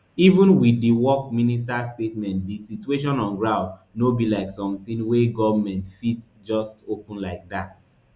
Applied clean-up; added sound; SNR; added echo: none; none; none; none.